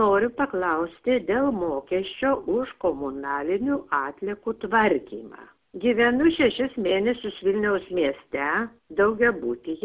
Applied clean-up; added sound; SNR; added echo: none; none; none; none.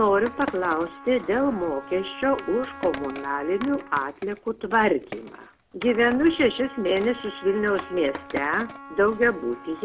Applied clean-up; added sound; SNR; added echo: none; Trumpet + Skateboard; 15 dB; none.